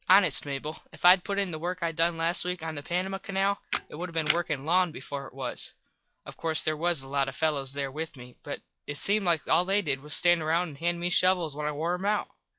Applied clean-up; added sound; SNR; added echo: classical method log-MMSE.